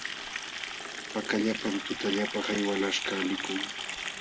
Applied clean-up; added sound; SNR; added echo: none; Water tap, faucet; 4 dB; none.